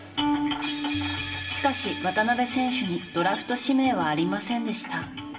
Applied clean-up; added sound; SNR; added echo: none; Tabla; 18 dB; reverberation time 0.8 s.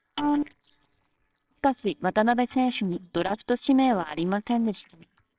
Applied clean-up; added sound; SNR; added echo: neural separator model SepFormer WHAMR!.